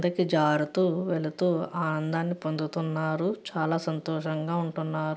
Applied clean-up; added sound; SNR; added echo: none; none; none; none.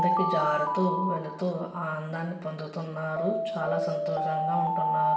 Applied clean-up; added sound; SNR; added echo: none; Alarm; -1 dB; reverberation time 0.7 s.